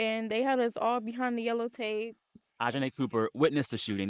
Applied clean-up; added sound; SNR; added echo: neural mask model Resemble Enhance denoiser.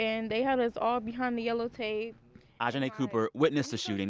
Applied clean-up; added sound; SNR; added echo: none; none; none; none.